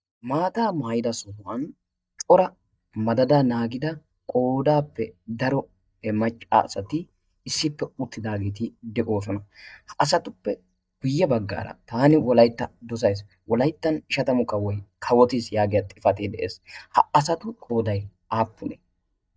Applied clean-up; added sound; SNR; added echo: neural mask model DeepFilterNet 3.